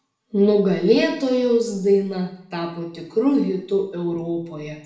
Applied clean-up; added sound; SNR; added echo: none; none; none; reverberation time 0.7 s.